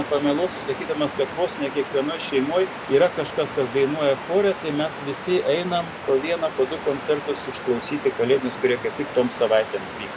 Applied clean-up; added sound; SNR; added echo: none; Waves, surf; 10 dB; none.